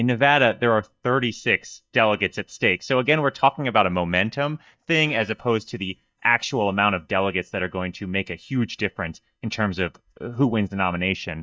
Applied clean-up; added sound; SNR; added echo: neural mask model DeepFilterNet 3.